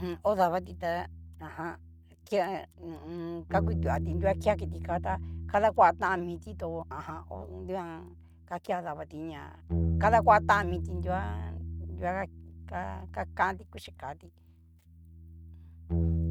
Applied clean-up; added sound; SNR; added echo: neural mask model RNNoise.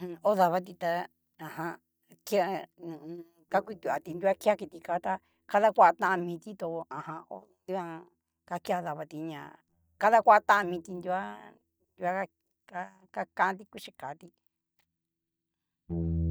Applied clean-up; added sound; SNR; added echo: neural mask model DeepFilterNet 3.